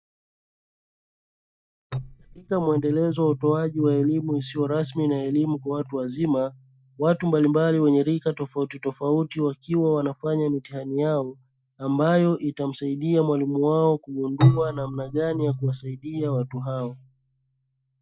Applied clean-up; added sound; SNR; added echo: neural mask model DeepFilterNet 3.